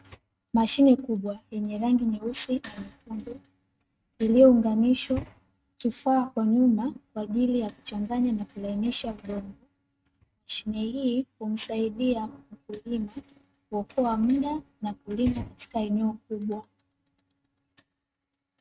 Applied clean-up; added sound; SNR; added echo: neural mask model RNNoise.